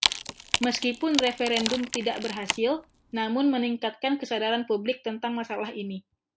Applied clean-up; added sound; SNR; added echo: none; Wood; 4 dB; none.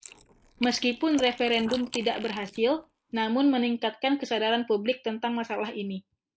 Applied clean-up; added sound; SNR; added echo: neural mask model Resemble Enhance denoiser.